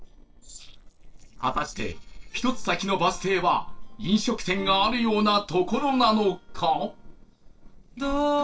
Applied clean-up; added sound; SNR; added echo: neural separator model SepFormer DNS4.